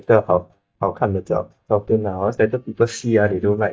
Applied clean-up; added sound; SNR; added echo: neural mask model DeepFilterNet 3.